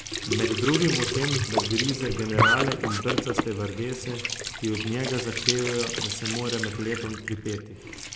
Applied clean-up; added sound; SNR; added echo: none; Squeak / Trickle, dribble / Sink (filling or washing); 0 dB; none.